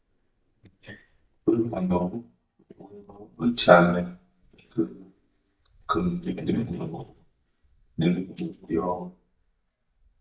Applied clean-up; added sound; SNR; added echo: neural mask model DeepFilterNet 3.